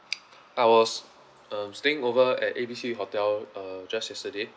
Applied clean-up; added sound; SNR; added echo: none; none; none; none.